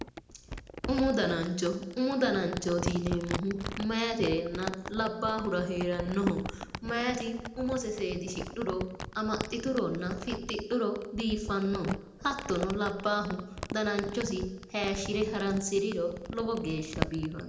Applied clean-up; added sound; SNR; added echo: none; Crumpling, crinkling; 8 dB; reverberation time 0.8 s.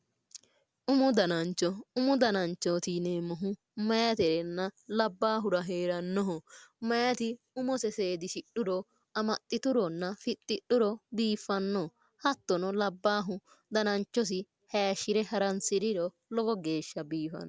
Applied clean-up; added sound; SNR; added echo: none; none; none; none.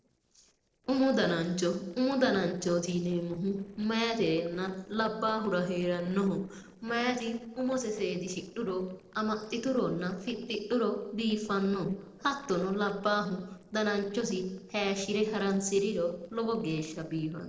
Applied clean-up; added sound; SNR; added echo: neural separator model SepFormer DNS4.